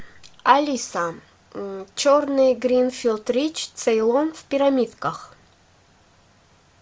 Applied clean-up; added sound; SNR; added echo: none; none; none; none.